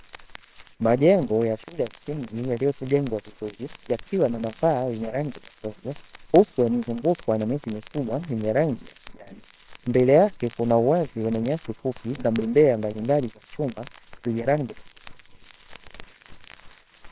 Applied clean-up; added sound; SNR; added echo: neural separator model SepFormer WHAMR!.